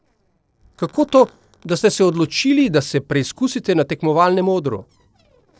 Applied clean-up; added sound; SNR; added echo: neural separator model SepFormer DNS4.